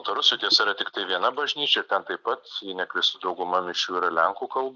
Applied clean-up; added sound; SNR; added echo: neural mask model Resemble Enhance denoiser.